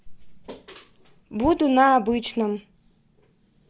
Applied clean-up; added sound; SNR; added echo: none; none; none; none.